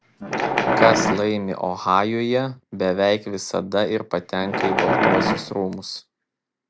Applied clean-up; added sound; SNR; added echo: none; Wild animals; -1 dB; none.